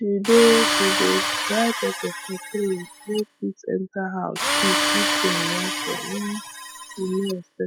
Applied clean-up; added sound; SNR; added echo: classical method spectral subtraction.